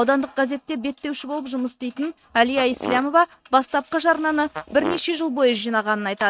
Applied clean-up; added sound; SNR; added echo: neural mask model RNNoise.